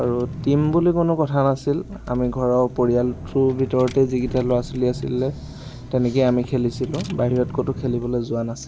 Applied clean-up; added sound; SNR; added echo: none; Engine / Car; 13 dB; none.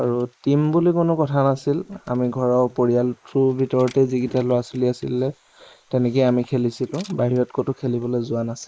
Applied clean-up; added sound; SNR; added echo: neural mask model Resemble Enhance denoiser.